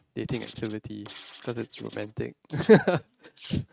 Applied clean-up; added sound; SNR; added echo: neural mask model RNNoise.